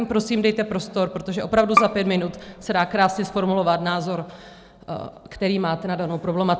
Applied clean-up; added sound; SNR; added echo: none; Bowed string instrument; 5 dB; none.